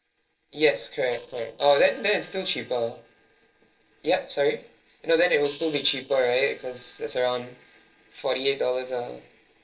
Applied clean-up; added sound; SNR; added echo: neural separator model SepFormer DNS4.